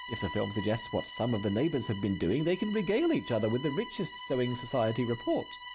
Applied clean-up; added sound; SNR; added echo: none; Bowed string instrument; 13 dB; none.